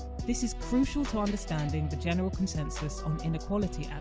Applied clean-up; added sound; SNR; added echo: none; none; none; none.